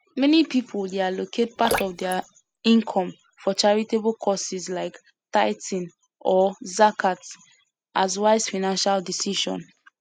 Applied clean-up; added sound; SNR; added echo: none; Drip; 9 dB; none.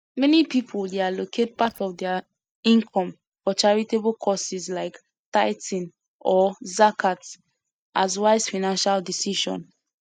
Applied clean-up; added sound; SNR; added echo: neural mask model DeepFilterNet 3.